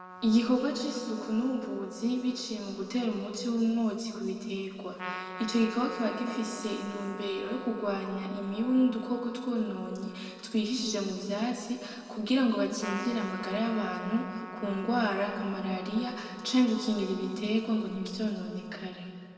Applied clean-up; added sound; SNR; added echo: none; Trumpet; 15 dB; reverberation time 2.1 s.